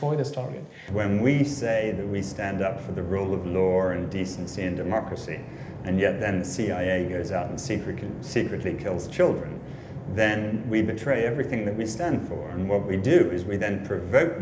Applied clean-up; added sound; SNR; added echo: none; none; none; reverberation time 0.8 s.